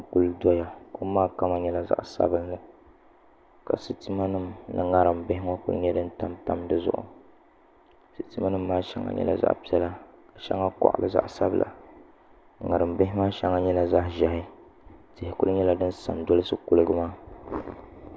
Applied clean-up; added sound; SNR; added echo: none; none; none; none.